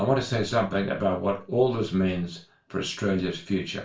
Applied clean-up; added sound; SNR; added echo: none; none; none; reverberation time 0.3 s.